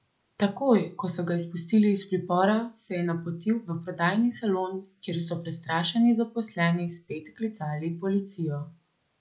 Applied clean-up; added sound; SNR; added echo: none; none; none; none.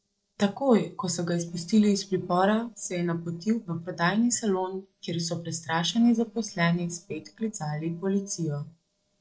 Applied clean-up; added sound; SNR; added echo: neural separator model SepFormer DNS4.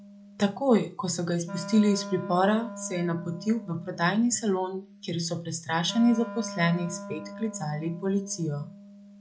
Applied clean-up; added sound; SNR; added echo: none; Wind instrument, woodwind instrument; 14 dB; none.